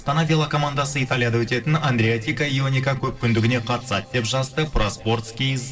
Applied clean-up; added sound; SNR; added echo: neural separator model SepFormer DNS4.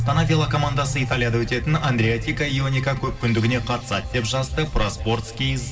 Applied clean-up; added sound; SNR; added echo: none; Keyboard (musical); 11 dB; reverberation time 2.6 s.